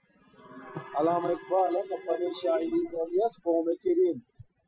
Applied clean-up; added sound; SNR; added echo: classical method Wiener filter.